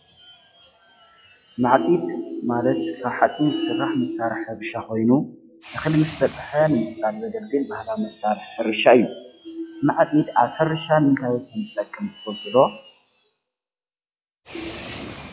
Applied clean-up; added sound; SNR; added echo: classical method log-MMSE.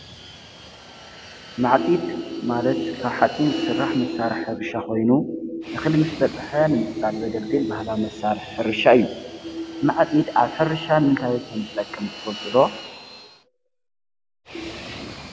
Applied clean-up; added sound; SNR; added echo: none; Fixed-wing aircraft, airplane; 17 dB; none.